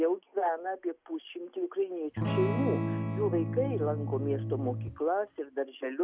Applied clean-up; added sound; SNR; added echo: none; Electric guitar / Strum; 1 dB; none.